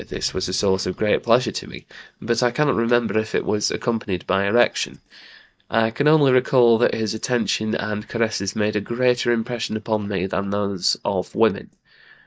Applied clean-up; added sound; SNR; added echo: neural mask model DeepFilterNet 3.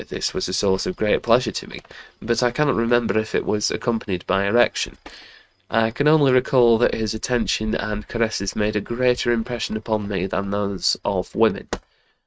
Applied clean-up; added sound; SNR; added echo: neural mask model RNNoise.